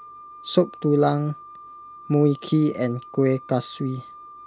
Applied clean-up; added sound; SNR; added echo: none; Wind instrument, woodwind instrument; 19 dB; none.